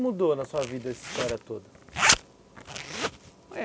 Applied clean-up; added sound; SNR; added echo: none; Zipper (clothing); -1 dB; none.